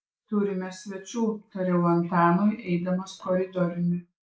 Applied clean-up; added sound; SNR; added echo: neural mask model Resemble Enhance denoiser.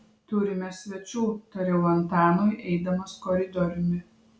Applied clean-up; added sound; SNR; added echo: none; none; none; none.